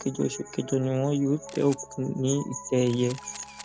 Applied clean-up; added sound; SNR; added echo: none; Camera + Piano; 17 dB; none.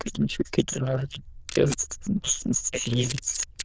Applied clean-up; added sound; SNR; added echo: neural diffusion model UNIVERSE++.